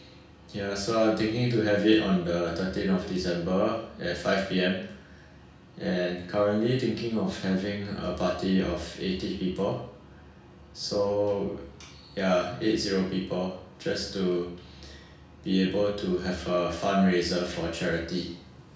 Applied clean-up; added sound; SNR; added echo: none; none; none; reverberation time 0.6 s.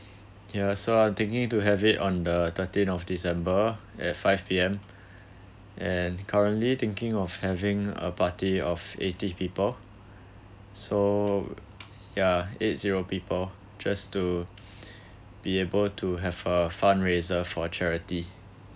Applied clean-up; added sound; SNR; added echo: none; none; none; none.